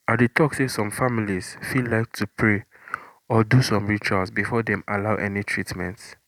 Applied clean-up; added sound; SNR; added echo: none; none; none; none.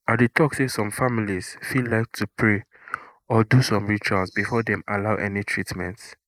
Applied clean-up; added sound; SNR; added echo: neural mask model Resemble Enhance denoiser.